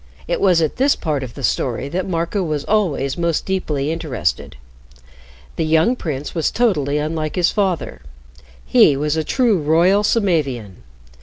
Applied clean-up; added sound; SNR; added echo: none; none; none; none.